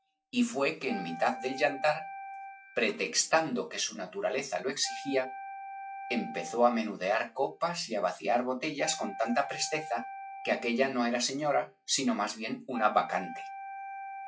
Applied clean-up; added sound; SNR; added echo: classical method log-MMSE.